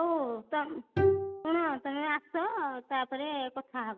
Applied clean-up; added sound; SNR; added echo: none; Bowed string instrument; 1 dB; none.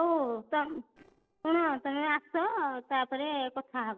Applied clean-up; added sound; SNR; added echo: neural separator model SepFormer DNS4.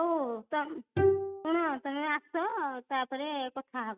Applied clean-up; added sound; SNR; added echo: neural mask model RNNoise.